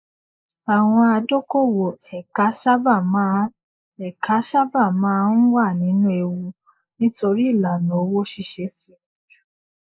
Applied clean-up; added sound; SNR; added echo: neural mask model Resemble Enhance denoiser.